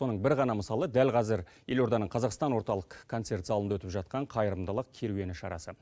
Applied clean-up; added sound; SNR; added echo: none; none; none; none.